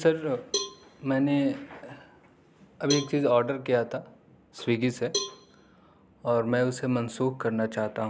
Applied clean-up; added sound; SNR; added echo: none; Cowbell; 11 dB; none.